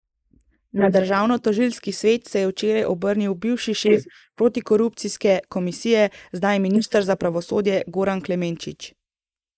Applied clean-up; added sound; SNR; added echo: neural mask model Resemble Enhance denoiser.